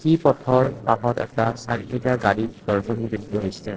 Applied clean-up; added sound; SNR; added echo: neural separator model SepFormer DNS4.